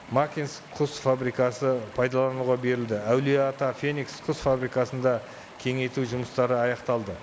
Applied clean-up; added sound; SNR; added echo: none; Stream; 19 dB; none.